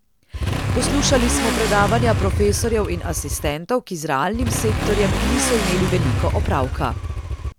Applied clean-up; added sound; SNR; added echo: none; Motorcycle / Accelerating, revving, vroom; 0 dB; none.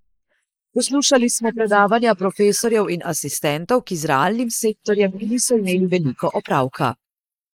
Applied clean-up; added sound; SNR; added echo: neural mask model Resemble Enhance denoiser.